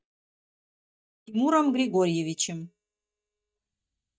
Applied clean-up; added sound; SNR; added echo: neural mask model DeepFilterNet 3.